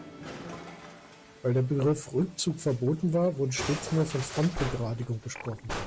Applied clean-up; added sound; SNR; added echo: none; Musical instrument; 11 dB; none.